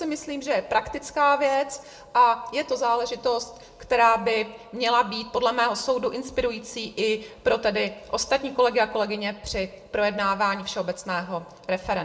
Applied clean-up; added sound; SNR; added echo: none; none; none; reverberation time 0.5 s.